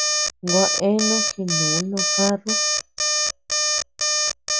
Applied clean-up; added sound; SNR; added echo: classical method log-MMSE.